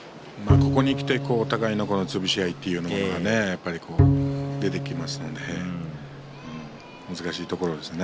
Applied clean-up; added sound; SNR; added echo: none; Bowed string instrument; -1 dB; none.